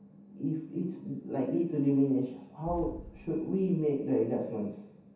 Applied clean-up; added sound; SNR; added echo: none; Boom; 17 dB; reverberation time 0.7 s.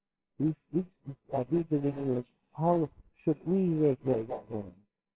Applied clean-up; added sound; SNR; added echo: neural separator model SepFormer WHAMR!.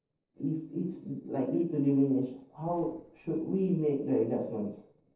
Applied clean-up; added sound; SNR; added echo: neural separator model SepFormer DNS4.